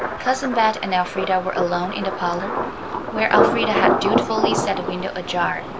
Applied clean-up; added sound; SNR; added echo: none; Thunder; 0 dB; none.